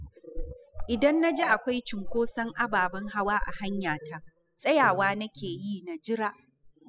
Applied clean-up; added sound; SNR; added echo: classical method spectral subtraction.